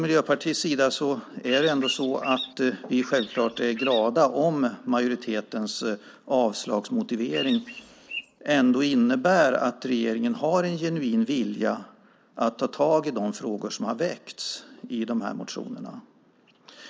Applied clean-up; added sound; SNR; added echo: neural mask model Resemble Enhance denoiser.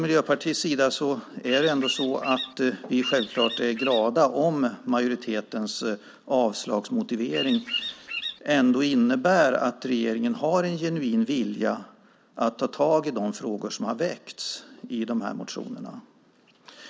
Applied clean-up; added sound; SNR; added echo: none; Bird vocalization, bird call, bird song; 7 dB; none.